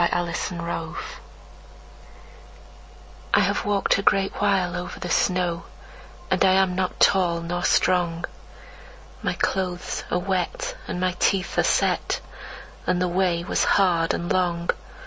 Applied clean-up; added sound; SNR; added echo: none; none; none; none.